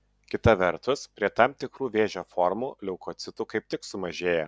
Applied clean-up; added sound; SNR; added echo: none; none; none; none.